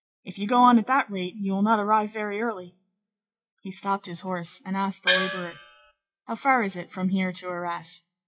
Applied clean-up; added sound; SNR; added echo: classical method WPE with log-MMSE.